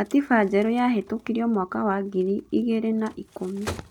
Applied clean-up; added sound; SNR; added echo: none; Crumpling, crinkling; 19 dB; none.